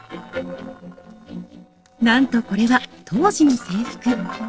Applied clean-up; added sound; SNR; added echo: neural separator model SepFormer DNS4.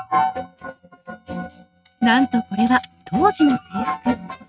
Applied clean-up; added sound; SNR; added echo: neural mask model RNNoise.